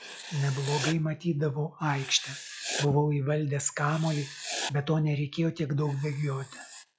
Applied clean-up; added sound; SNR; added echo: classical method log-MMSE.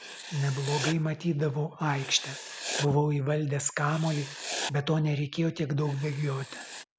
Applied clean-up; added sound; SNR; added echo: none; Writing; 11 dB; none.